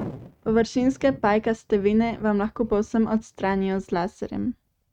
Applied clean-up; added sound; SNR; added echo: neural mask model RNNoise.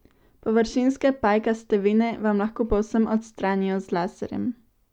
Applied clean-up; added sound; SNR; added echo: none; none; none; none.